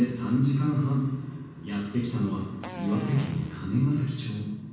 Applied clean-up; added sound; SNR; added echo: none; Fart; 17 dB; reverberation time 1.2 s.